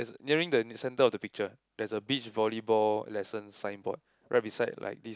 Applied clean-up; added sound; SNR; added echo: none; none; none; none.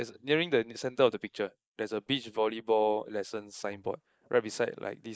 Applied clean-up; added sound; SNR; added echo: neural mask model Resemble Enhance denoiser.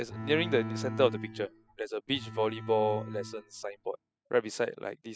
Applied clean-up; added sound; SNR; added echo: classical method spectral subtraction.